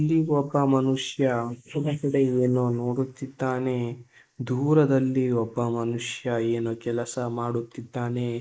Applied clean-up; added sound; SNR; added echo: neural mask model Resemble Enhance denoiser.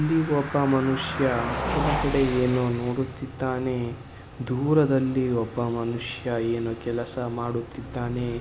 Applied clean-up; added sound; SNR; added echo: none; Car passing by; 9 dB; none.